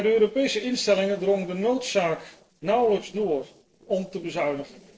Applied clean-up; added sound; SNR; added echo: neural separator model SepFormer DNS4.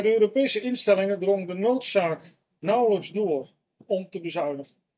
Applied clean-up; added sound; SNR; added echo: neural mask model DeepFilterNet 3.